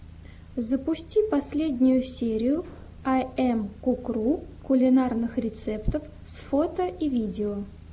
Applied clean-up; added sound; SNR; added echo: none; none; none; none.